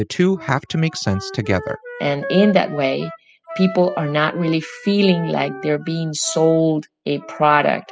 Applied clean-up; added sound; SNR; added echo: classical method spectral subtraction.